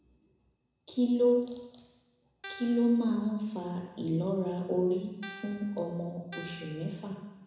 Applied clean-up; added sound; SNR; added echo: none; Guitar; 16 dB; reverberation time 1.0 s.